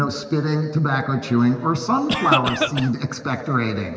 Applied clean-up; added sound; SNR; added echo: none; Cough; 2 dB; reverberation time 1.9 s.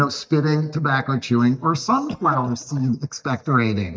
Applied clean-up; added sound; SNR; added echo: neural mask model DeepFilterNet 3.